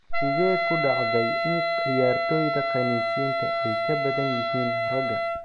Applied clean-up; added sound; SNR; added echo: none; Wind instrument, woodwind instrument; -2 dB; none.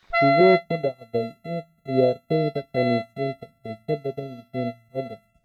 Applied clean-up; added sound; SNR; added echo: neural mask model RNNoise.